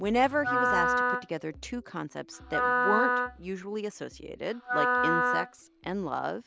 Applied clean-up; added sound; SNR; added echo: none; Wind instrument, woodwind instrument; -2 dB; none.